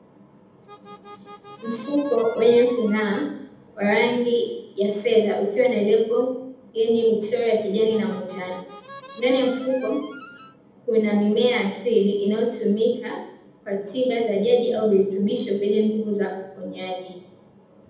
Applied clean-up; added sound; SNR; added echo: none; Harmonica; 19 dB; reverberation time 0.8 s.